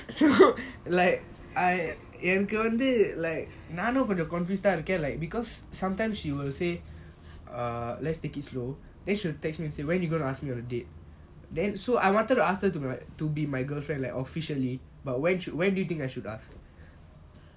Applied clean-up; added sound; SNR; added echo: none; none; none; none.